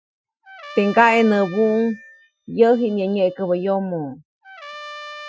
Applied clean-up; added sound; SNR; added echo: classical method Wiener filter.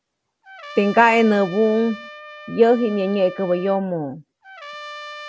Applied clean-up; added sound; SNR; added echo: none; Trumpet; 17 dB; none.